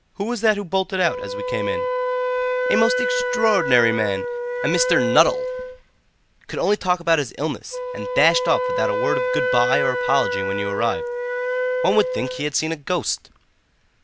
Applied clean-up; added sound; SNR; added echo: none; Wind instrument, woodwind instrument; 2 dB; none.